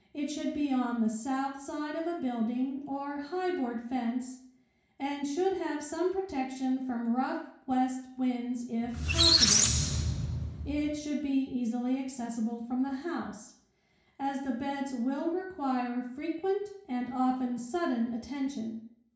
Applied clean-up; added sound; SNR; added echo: none; Squeak; -5 dB; reverberation time 0.6 s.